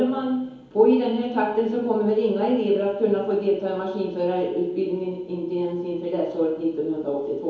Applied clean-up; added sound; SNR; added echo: none; none; none; reverberation time 2.2 s.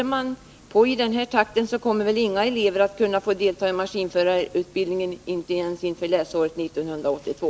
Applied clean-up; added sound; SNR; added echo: none; none; none; none.